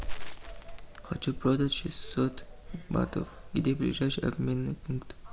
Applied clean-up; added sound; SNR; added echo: none; Crackle; 19 dB; none.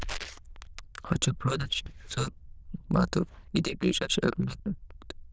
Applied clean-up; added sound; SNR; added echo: neural diffusion model UNIVERSE++.